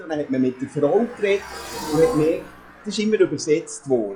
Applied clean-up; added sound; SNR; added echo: classical method log-MMSE.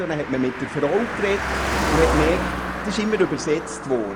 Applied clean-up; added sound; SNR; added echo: none; Car passing by; 3 dB; none.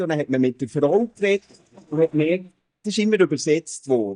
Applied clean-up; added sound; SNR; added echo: neural mask model DeepFilterNet 3.